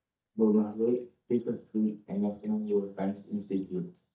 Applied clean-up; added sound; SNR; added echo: neural mask model DeepFilterNet 3.